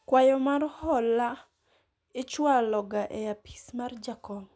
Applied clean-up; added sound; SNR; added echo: none; none; none; none.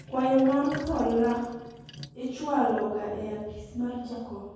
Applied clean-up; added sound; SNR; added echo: none; Sink (filling or washing); 18 dB; reverberation time 1.3 s.